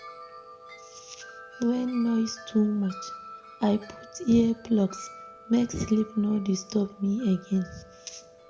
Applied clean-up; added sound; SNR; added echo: none; Wind chime; 18 dB; reverberation time 0.4 s.